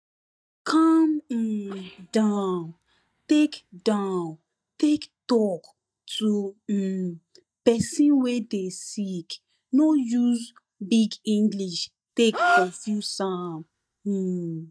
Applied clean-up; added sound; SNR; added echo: neural mask model DeepFilterNet 3.